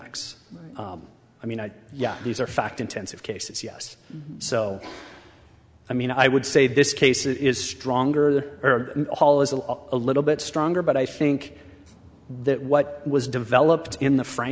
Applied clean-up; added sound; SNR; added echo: none; none; none; none.